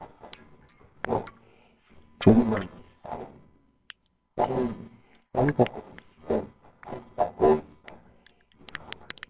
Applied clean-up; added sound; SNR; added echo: neural separator model SepFormer WHAMR!.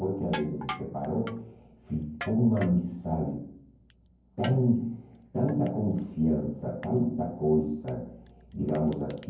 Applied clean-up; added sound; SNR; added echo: none; Crushing; 18 dB; reverberation time 0.9 s.